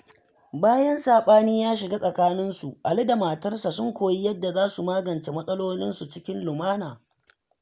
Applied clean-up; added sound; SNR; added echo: none; none; none; none.